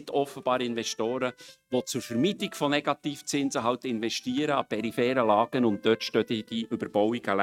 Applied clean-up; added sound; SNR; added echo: neural mask model RNNoise.